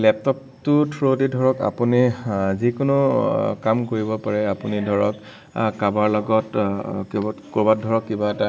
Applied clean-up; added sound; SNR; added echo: none; none; none; none.